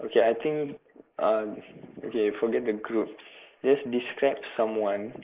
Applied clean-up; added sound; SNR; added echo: neural mask model Resemble Enhance denoiser.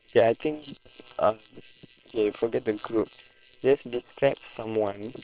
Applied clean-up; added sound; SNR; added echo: neural separator model SepFormer WHAM!.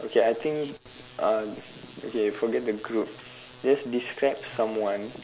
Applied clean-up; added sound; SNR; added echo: none; none; none; none.